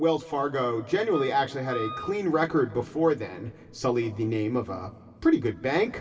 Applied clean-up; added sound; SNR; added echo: none; Wind instrument, woodwind instrument; 13 dB; reverberation time 2.6 s.